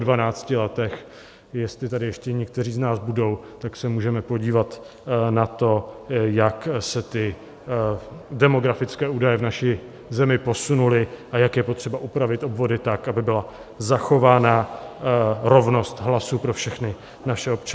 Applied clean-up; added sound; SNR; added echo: none; none; none; none.